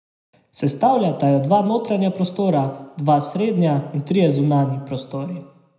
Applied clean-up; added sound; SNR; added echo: none; none; none; reverberation time 0.7 s.